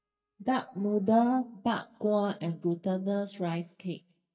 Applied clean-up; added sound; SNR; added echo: neural mask model DeepFilterNet 3.